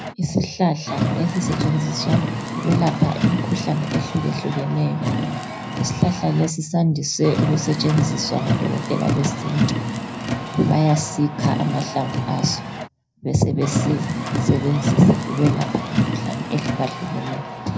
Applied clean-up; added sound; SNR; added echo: none; Car; 3 dB; reverberation time 0.4 s.